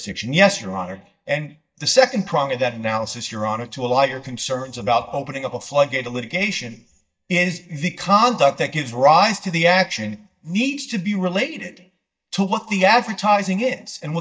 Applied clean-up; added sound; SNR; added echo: neural mask model DeepFilterNet 3.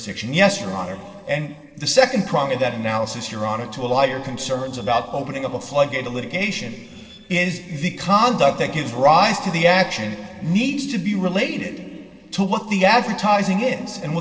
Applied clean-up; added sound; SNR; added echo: neural separator model SepFormer DNS4.